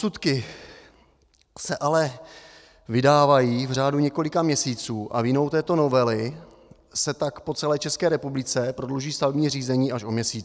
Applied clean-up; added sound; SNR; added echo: none; none; none; none.